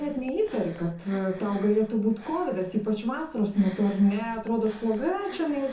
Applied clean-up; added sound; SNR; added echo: none; Breathing; 20 dB; reverberation time 0.5 s.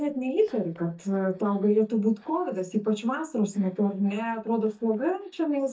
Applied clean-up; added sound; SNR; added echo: neural mask model DeepFilterNet 3.